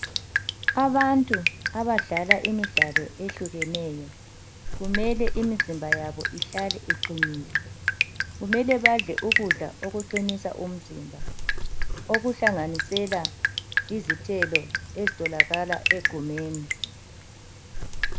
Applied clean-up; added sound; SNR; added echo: none; Drip; -1 dB; none.